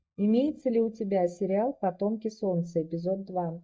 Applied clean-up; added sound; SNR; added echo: neural mask model DeepFilterNet 3.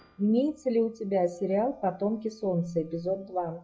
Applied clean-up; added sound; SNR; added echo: classical method log-MMSE.